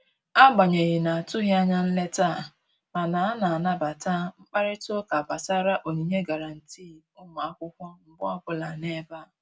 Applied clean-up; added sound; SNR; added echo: none; none; none; none.